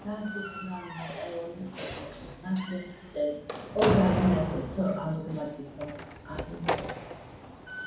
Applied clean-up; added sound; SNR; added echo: none; Slam; 3 dB; reverberation time 1.2 s.